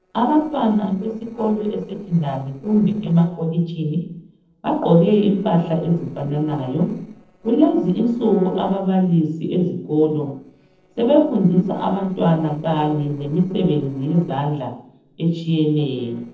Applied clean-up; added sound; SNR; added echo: neural separator model SepFormer DNS4.